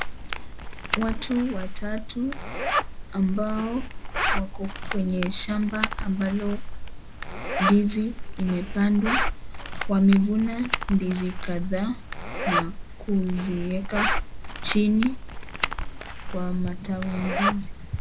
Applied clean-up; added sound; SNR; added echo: none; Zipper (clothing); 2 dB; none.